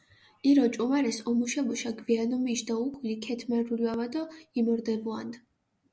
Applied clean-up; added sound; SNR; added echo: none; none; none; none.